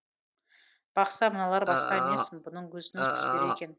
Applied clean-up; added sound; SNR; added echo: none; Burping, eructation; -1 dB; none.